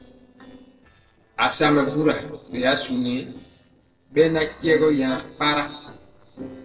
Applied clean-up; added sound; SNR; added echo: neural separator model SepFormer DNS4.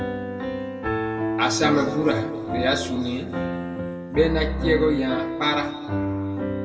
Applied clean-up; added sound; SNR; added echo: none; Piano; 2 dB; reverberation time 1.8 s.